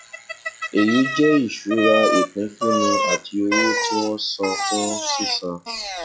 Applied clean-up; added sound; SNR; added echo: classical method log-MMSE.